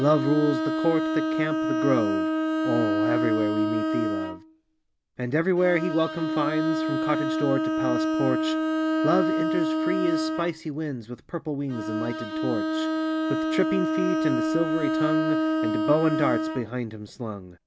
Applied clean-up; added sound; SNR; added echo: none; Bowed string instrument; -2 dB; none.